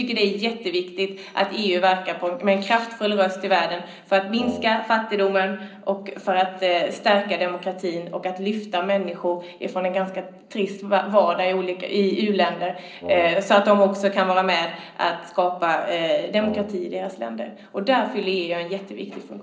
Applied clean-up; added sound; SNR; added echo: neural separator model SepFormer DNS4.